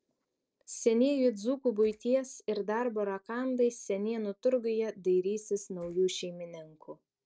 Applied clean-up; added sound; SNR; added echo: neural separator model SepFormer DNS4.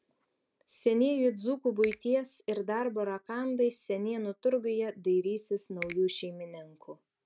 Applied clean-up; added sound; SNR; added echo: none; Finger snapping; 15 dB; none.